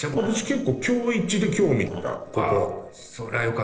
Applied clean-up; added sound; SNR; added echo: neural separator model SepFormer DNS4.